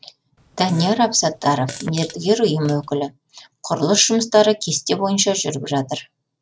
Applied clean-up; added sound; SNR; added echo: neural separator model SepFormer DNS4.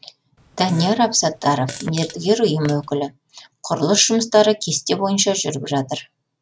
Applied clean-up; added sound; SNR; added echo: none; Fart; 17 dB; none.